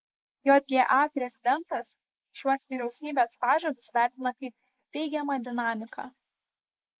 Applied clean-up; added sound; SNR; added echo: neural mask model Resemble Enhance denoiser.